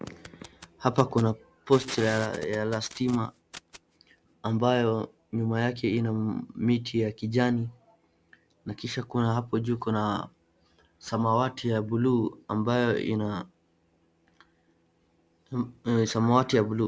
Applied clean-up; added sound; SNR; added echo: none; none; none; none.